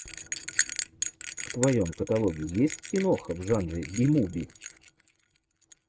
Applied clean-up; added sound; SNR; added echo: neural mask model RNNoise.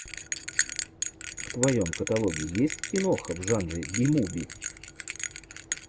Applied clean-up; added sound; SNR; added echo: none; Bell; 6 dB; none.